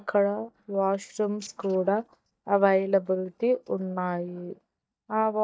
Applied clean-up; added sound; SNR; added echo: neural mask model DeepFilterNet 3.